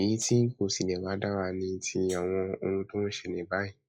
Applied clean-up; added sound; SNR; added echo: classical method log-MMSE.